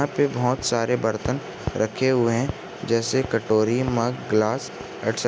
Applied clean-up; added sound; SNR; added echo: none; none; none; none.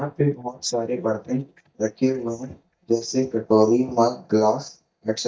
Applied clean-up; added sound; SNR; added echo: neural mask model DeepFilterNet 3.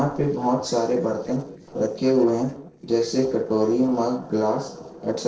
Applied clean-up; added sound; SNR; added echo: neural separator model SepFormer DNS4.